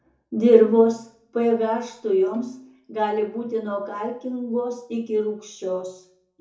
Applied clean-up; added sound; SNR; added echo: none; Bowed string instrument; 20 dB; reverberation time 0.6 s.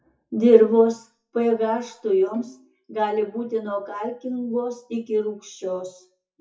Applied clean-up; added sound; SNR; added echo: classical method WPE with log-MMSE.